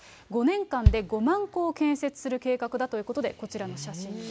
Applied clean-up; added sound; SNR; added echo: none; Bass drum; 0 dB; none.